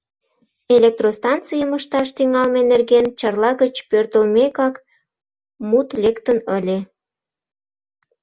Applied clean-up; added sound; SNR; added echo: none; none; none; none.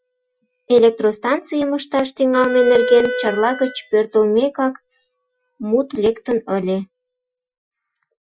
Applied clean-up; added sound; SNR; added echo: classical method Wiener filter.